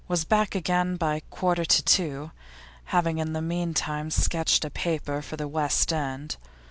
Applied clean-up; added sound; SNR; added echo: none; none; none; none.